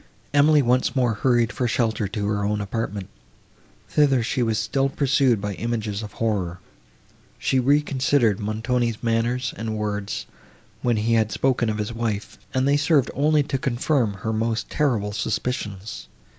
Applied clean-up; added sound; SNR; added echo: none; none; none; none.